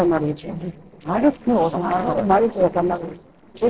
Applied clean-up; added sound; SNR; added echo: neural separator model SepFormer DNS4.